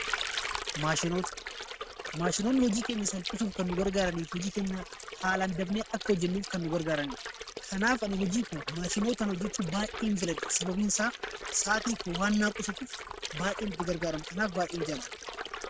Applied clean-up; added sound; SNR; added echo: neural mask model RNNoise.